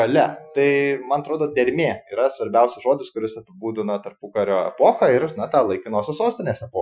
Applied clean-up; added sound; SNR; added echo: classical method Wiener filter.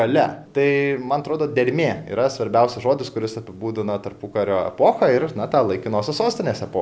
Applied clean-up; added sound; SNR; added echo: none; none; none; none.